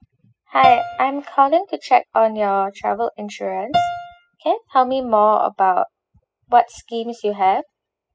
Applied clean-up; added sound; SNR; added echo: classical method spectral subtraction.